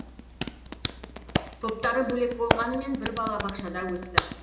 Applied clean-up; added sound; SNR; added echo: none; Hands; 1 dB; reverberation time 0.8 s.